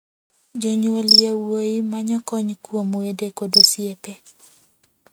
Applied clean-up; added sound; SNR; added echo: neural mask model RNNoise.